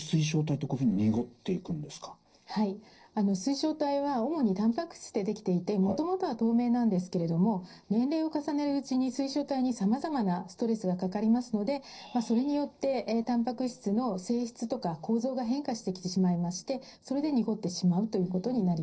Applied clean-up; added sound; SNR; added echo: neural separator model SepFormer DNS4.